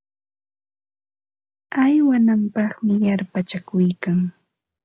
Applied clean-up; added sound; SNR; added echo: none; none; none; none.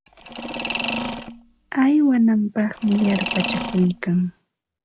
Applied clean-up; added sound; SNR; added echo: none; Mechanisms; 8 dB; none.